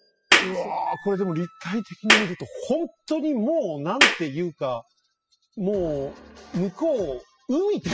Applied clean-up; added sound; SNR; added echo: classical method spectral subtraction.